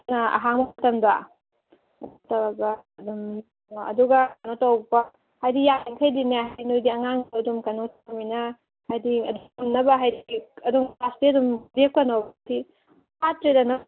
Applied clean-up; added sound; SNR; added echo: none; none; none; none.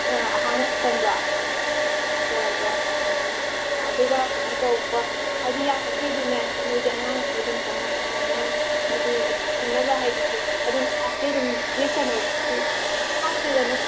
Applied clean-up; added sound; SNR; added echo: none; Domestic sounds, home sounds; -4 dB; reverberation time 0.5 s.